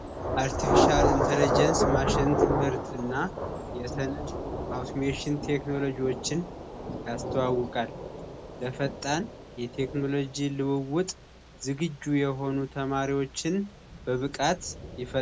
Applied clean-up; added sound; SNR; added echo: none; Thunder / Rain; 1 dB; none.